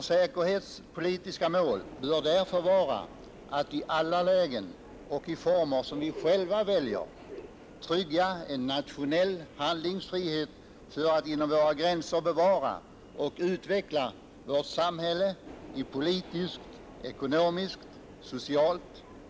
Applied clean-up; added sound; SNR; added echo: none; Subway, metro, underground; 18 dB; none.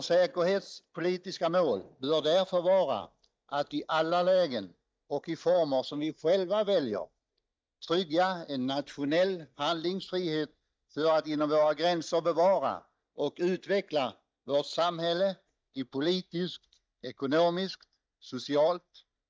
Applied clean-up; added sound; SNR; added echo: neural mask model DeepFilterNet 3.